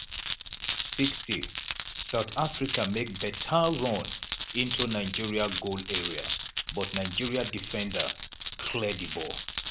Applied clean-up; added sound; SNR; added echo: none; Glass; 4 dB; none.